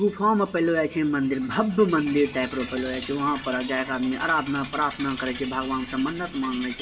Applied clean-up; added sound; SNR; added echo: none; none; none; reverberation time 0.4 s.